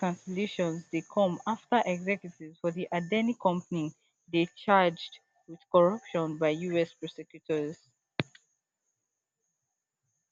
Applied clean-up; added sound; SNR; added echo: none; none; none; none.